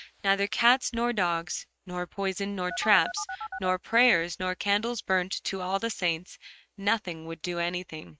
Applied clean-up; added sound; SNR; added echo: neural mask model RNNoise.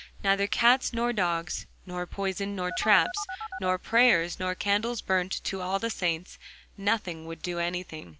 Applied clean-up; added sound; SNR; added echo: none; Telephone; 7 dB; none.